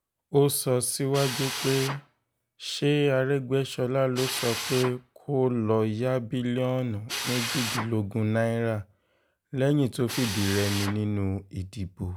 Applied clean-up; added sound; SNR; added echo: none; Drill; 11 dB; none.